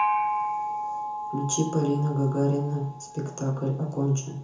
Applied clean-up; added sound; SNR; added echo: none; Gong; 4 dB; reverberation time 0.6 s.